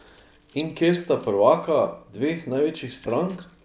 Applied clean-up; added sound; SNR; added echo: neural mask model Resemble Enhance denoiser.